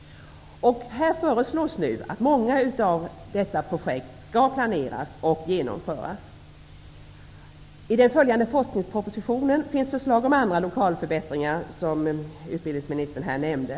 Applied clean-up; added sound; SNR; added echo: none; none; none; none.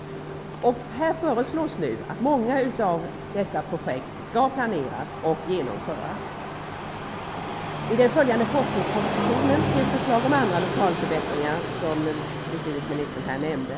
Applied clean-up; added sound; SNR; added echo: none; Train; 4 dB; none.